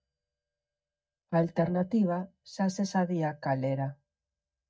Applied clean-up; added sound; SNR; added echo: neural mask model DeepFilterNet 3.